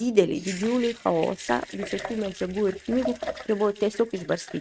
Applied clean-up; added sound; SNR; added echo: neural mask model RNNoise.